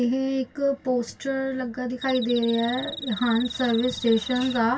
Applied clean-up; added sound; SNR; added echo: none; Cricket; 11 dB; reverberation time 0.1 s.